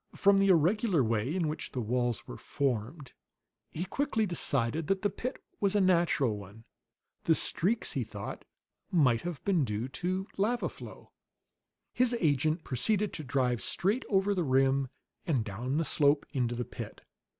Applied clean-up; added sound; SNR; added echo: none; none; none; none.